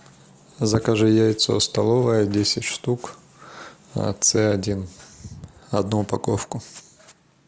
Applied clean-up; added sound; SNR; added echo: none; none; none; none.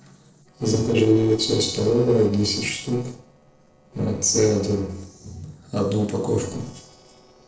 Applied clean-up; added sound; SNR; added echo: neural separator model SepFormer DNS4.